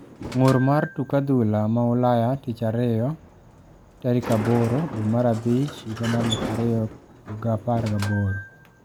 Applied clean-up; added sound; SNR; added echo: none; Sliding door; 13 dB; none.